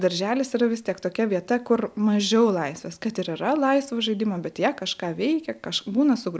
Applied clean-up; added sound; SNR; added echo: none; none; none; none.